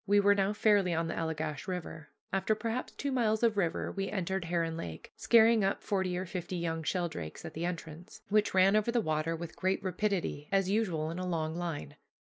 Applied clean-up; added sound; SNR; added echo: none; none; none; none.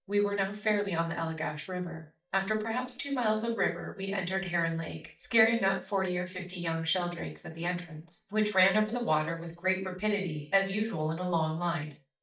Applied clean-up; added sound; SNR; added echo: neural mask model DeepFilterNet 3.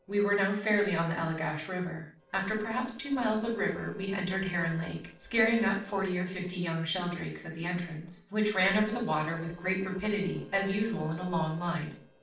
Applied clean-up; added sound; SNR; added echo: neural separator model SepFormer DNS4.